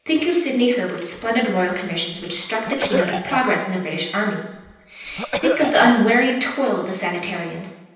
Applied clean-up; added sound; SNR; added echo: none; Cough; 3 dB; reverberation time 0.9 s.